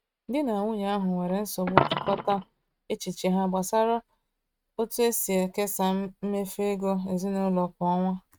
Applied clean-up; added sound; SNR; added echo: neural mask model RNNoise.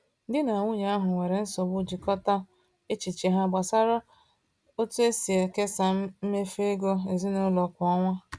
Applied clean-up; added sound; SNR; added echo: none; none; none; none.